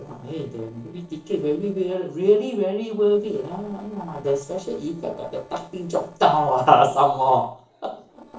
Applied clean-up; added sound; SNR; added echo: neural separator model SepFormer DNS4.